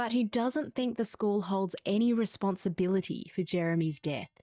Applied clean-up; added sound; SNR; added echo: neural mask model DeepFilterNet 3.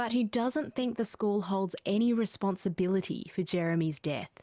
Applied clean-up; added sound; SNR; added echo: none; none; none; none.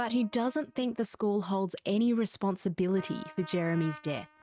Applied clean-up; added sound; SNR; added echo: neural mask model RNNoise.